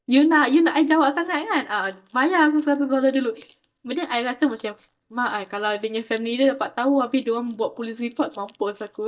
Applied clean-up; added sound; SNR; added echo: neural mask model DeepFilterNet 3.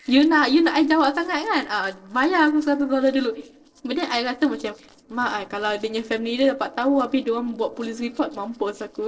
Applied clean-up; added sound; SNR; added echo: neural separator model SepFormer DNS4.